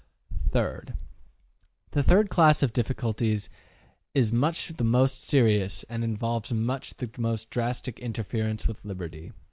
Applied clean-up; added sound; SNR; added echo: none; none; none; none.